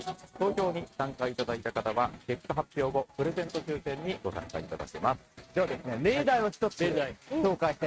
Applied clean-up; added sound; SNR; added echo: neural mask model RNNoise.